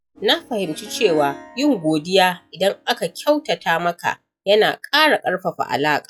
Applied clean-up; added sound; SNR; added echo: classical method log-MMSE.